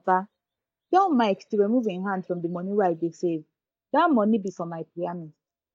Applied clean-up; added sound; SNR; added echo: neural mask model DeepFilterNet 3.